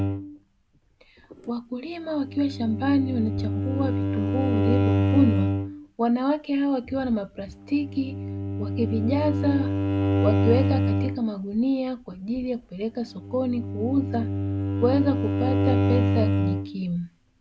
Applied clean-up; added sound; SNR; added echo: none; Bowed string instrument; -1 dB; none.